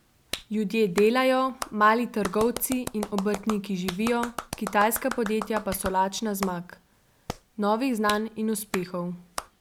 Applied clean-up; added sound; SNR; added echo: none; Clapping; 12 dB; none.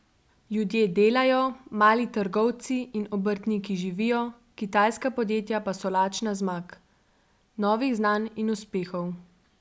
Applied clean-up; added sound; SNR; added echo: none; none; none; none.